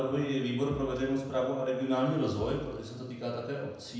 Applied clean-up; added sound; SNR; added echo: none; Bass drum; 14 dB; reverberation time 0.9 s.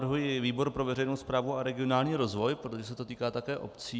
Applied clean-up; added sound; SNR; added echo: none; none; none; none.